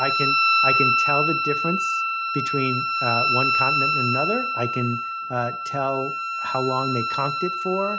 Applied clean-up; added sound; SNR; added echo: none; Wind instrument, woodwind instrument; -4 dB; none.